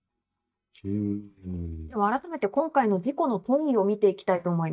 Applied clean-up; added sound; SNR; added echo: neural mask model DeepFilterNet 3.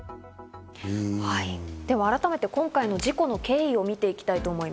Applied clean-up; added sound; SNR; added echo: none; none; none; none.